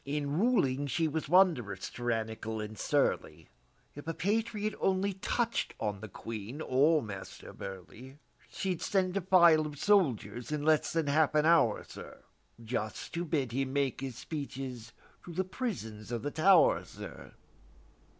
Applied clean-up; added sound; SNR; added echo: none; none; none; none.